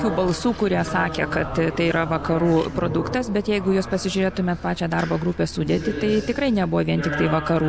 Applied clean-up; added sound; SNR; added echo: none; Mechanical fan; 18 dB; none.